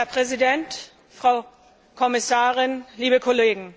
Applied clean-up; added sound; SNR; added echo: none; none; none; none.